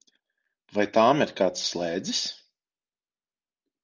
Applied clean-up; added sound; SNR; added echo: none; none; none; none.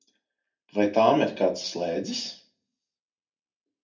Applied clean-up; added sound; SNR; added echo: none; none; none; reverberation time 0.3 s.